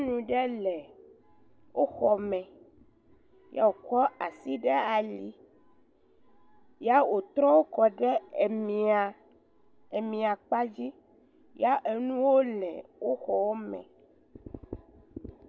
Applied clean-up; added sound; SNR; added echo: none; none; none; none.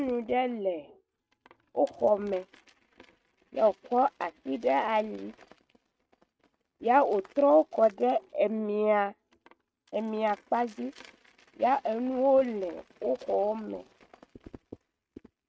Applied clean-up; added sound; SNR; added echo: neural mask model RNNoise.